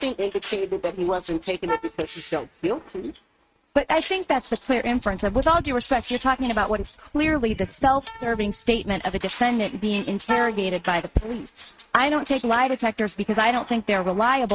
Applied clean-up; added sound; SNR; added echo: neural mask model RNNoise.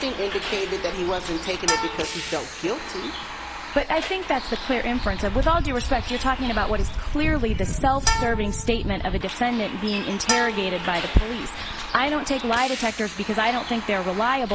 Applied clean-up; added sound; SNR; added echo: none; Bowed string instrument + Bus; 4 dB; none.